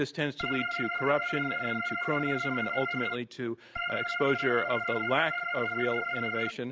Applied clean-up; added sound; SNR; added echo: none; Organ; 1 dB; none.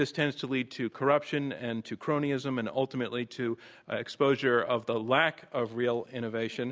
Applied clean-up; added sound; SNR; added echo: none; none; none; none.